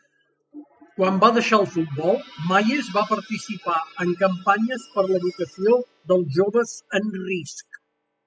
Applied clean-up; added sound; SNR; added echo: classical method spectral subtraction.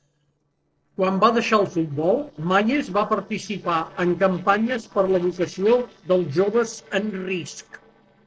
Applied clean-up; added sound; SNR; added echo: neural separator model SepFormer DNS4.